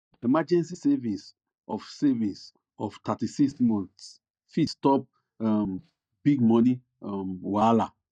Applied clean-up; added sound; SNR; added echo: neural mask model DeepFilterNet 3.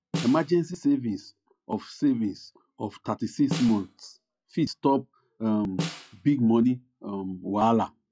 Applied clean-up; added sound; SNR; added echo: classical method log-MMSE.